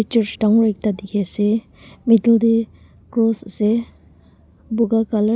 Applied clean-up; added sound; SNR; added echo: none; none; none; none.